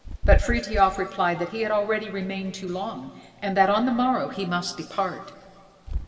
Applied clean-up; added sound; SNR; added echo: none; Wind / Bird; 5 dB; reverberation time 1.9 s.